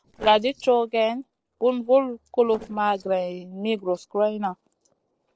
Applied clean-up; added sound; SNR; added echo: neural separator model SepFormer DNS4.